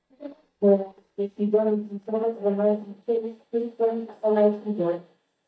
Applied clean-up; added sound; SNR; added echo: neural mask model DeepFilterNet 3.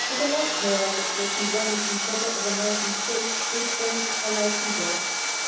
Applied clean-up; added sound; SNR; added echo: none; Sawing; -3 dB; reverberation time 0.9 s.